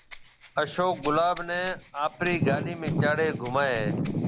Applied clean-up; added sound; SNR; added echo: none; Rattle (instrument); 15 dB; none.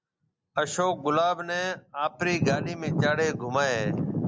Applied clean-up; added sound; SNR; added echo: none; none; none; none.